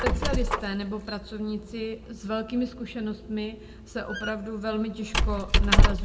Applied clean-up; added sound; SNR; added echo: none; Squeak; -5 dB; reverberation time 0.8 s.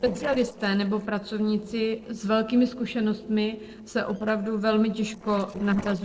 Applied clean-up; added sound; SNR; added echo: neural separator model SepFormer DNS4.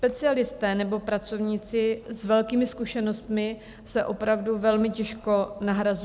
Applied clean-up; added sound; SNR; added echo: none; none; none; none.